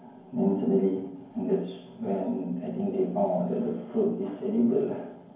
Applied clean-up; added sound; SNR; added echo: none; none; none; reverberation time 0.9 s.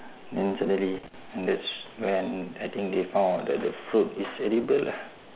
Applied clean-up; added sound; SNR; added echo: none; none; none; none.